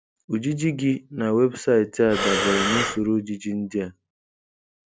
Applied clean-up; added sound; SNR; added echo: none; Breathing; 1 dB; none.